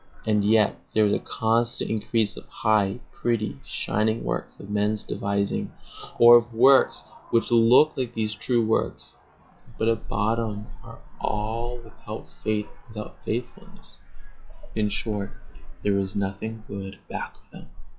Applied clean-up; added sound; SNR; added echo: classical method log-MMSE.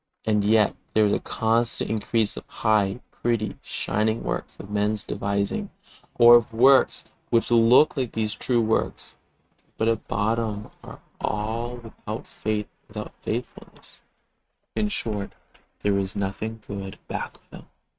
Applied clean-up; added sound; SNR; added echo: neural mask model RNNoise.